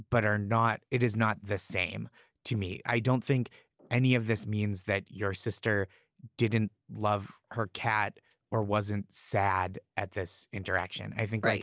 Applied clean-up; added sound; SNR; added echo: none; none; none; none.